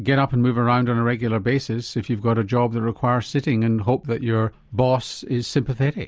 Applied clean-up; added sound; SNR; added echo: none; none; none; none.